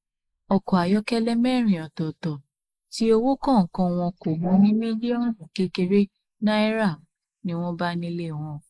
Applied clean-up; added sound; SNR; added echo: neural mask model Resemble Enhance denoiser.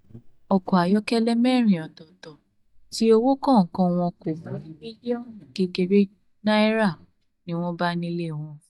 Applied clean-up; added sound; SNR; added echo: neural mask model DeepFilterNet 3.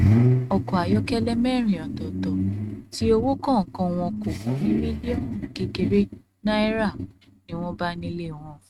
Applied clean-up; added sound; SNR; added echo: neural mask model RNNoise.